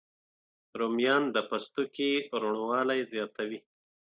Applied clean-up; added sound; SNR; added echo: neural mask model Resemble Enhance denoiser.